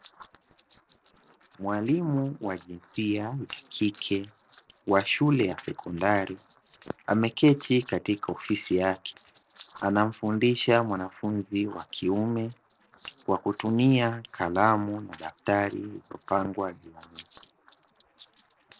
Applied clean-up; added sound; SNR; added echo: neural separator model SepFormer DNS4.